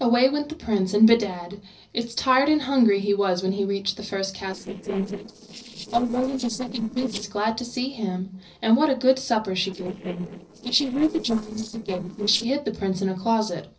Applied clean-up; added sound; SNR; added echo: neural separator model SepFormer DNS4.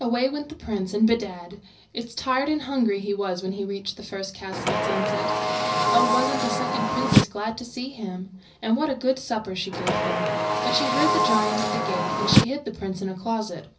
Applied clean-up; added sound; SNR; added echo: none; Car; -3 dB; reverberation time 0.4 s.